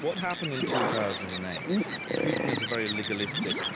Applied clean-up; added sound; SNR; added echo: none; Bird; -3 dB; none.